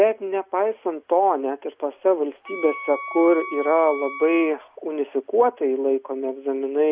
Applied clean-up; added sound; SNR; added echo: none; Wind instrument, woodwind instrument; 12 dB; none.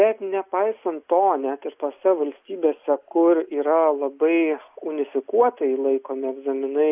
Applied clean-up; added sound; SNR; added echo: neural mask model Resemble Enhance denoiser.